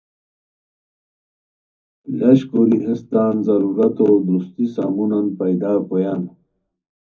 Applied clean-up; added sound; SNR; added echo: none; none; none; reverberation time 0.3 s.